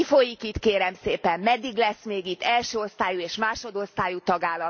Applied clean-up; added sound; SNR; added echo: none; none; none; none.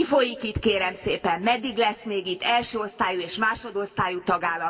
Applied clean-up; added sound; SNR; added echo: none; none; none; reverberation time 1.3 s.